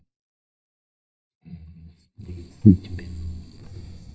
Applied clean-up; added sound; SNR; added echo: neural mask model DeepFilterNet 3.